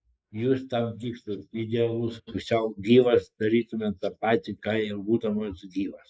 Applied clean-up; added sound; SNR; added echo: neural mask model Resemble Enhance denoiser.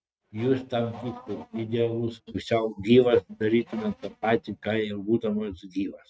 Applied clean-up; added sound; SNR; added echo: neural mask model RNNoise.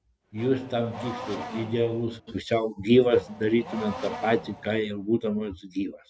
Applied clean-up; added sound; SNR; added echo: none; Race car, auto racing / Accelerating, revving, vroom; 14 dB; none.